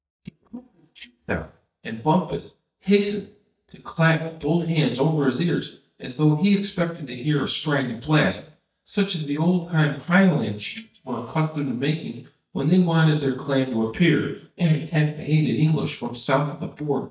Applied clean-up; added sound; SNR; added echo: neural mask model DeepFilterNet 3.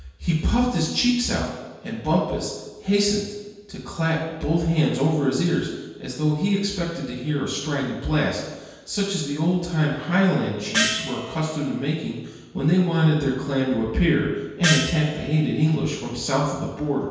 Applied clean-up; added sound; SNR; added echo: none; Gong; 5 dB; reverberation time 1.2 s.